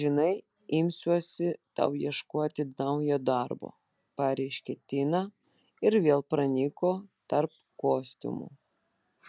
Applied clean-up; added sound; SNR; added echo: none; none; none; none.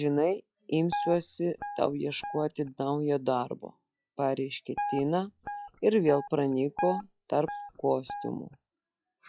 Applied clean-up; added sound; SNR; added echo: classical method log-MMSE.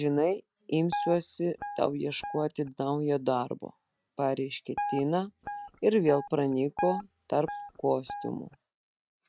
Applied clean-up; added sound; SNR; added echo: neural mask model RNNoise.